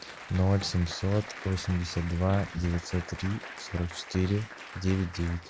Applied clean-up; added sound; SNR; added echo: none; Applause; 14 dB; none.